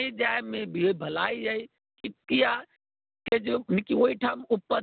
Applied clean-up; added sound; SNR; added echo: none; none; none; none.